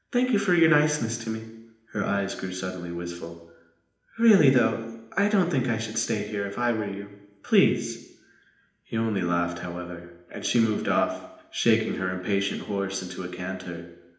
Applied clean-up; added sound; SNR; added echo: none; none; none; reverberation time 0.8 s.